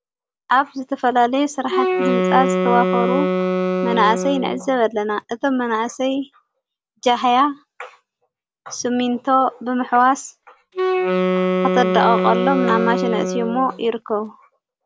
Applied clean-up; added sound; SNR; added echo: none; Wind instrument, woodwind instrument; 0 dB; none.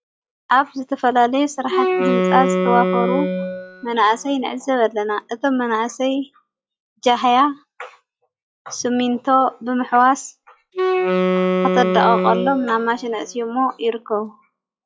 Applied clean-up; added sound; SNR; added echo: classical method log-MMSE.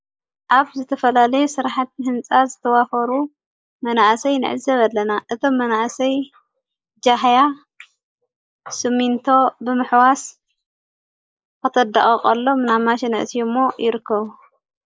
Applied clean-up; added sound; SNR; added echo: neural mask model Resemble Enhance denoiser.